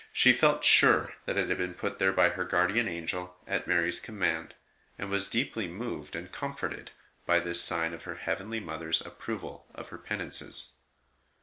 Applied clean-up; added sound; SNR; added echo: neural separator model SepFormer DNS4.